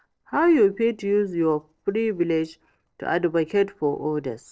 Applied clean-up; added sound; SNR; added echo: neural separator model SepFormer DNS4.